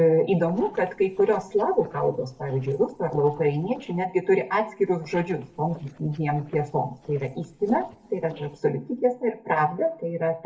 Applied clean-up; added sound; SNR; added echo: neural separator model SepFormer DNS4.